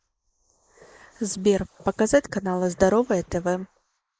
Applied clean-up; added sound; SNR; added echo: neural mask model Resemble Enhance denoiser.